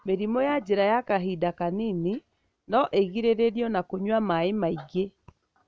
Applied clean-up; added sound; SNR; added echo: none; none; none; none.